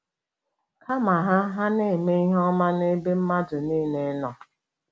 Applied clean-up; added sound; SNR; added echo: none; none; none; none.